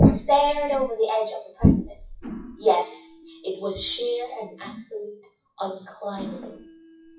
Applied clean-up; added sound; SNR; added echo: classical method WPE with log-MMSE.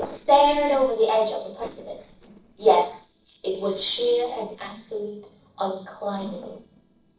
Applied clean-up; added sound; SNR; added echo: neural separator model SepFormer DNS4.